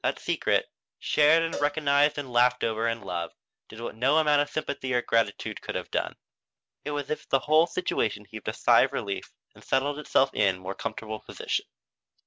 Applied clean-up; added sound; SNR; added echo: none; Cowbell; 15 dB; none.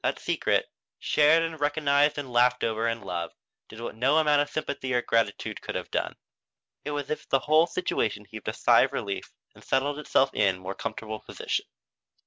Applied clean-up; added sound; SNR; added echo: none; none; none; none.